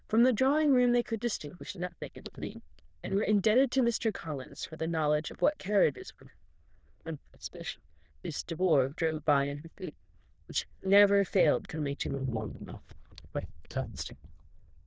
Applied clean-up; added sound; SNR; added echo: neural diffusion model UNIVERSE++.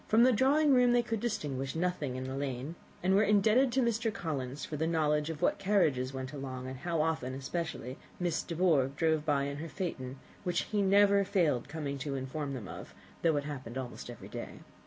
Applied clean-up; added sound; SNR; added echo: none; none; none; none.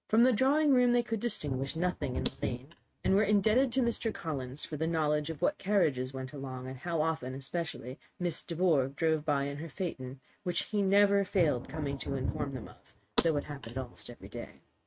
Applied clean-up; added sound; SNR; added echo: neural mask model RNNoise.